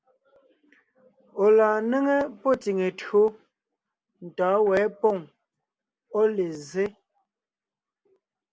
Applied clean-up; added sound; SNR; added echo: none; none; none; none.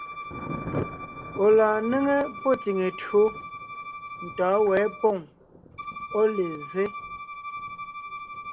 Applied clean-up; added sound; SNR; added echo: none; Thunder + Bowed string instrument; 11 dB; none.